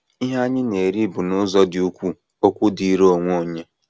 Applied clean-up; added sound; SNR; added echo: none; none; none; none.